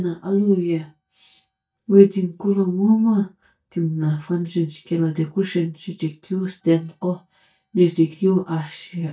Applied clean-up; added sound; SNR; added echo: neural mask model DeepFilterNet 3.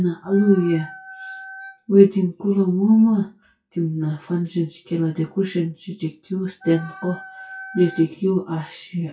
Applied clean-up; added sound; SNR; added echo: classical method WPE with log-MMSE.